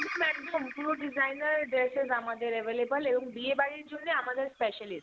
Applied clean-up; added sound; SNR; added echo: none; Bird vocalization, bird call, bird song; 14 dB; none.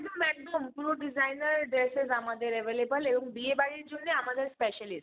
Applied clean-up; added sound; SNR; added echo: none; none; none; none.